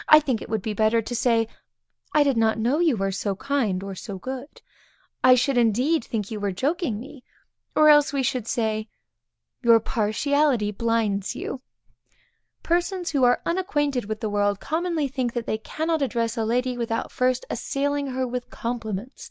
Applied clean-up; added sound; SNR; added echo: none; none; none; none.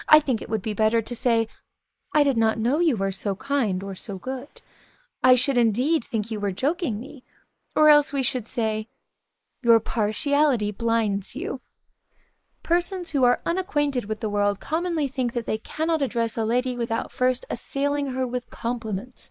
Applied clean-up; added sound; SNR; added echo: neural mask model Resemble Enhance denoiser.